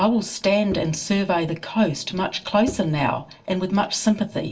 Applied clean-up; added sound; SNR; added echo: none; Bowed string instrument; 19 dB; reverberation time 0.2 s.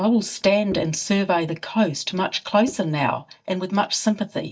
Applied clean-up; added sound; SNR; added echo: neural mask model DeepFilterNet 3.